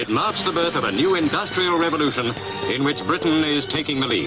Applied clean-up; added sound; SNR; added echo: none; Run; 19 dB; none.